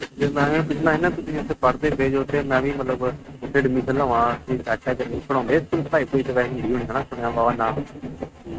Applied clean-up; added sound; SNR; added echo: neural mask model RNNoise.